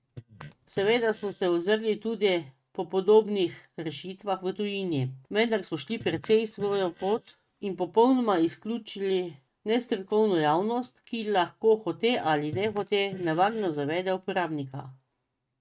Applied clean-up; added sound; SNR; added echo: neural mask model RNNoise.